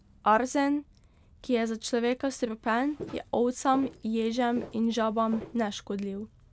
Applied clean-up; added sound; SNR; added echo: none; Walk, footsteps; 17 dB; none.